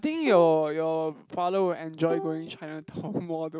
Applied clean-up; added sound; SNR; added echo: none; Bowed string instrument; 13 dB; none.